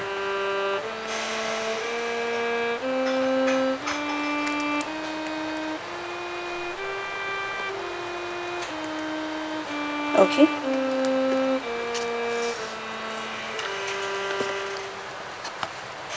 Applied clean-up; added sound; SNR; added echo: none; Bowed string instrument; -2 dB; none.